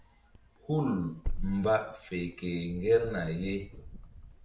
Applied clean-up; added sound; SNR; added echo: none; Wind; 8 dB; none.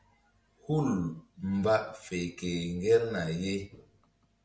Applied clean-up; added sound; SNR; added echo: none; none; none; none.